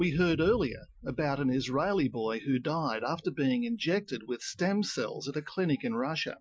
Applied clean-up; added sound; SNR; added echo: classical method Wiener filter.